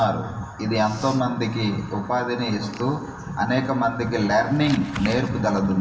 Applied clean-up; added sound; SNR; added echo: none; Writing; 19 dB; reverberation time 2.5 s.